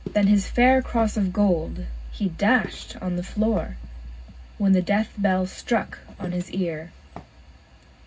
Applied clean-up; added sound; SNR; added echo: none; Walk, footsteps; 19 dB; reverberation time 0.4 s.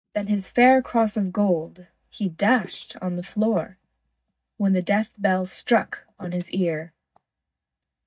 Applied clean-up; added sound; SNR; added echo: neural mask model DeepFilterNet 3.